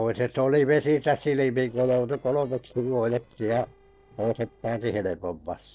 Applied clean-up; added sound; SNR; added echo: neural separator model SepFormer DNS4.